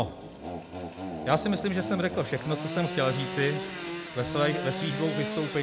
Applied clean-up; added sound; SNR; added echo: none; Sawing / Engine; 5 dB; none.